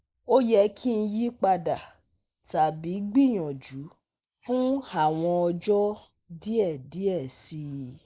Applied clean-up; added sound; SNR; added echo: neural mask model Resemble Enhance denoiser.